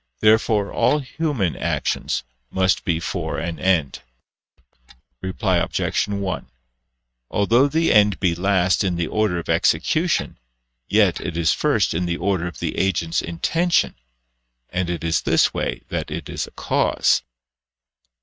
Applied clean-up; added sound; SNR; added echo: neural mask model RNNoise.